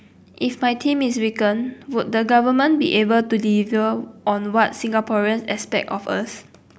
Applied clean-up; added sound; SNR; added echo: none; none; none; none.